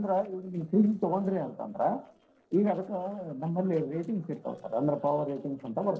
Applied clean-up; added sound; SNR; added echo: neural separator model SepFormer DNS4.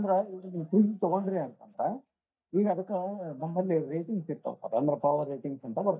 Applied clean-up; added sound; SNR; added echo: neural mask model DeepFilterNet 3.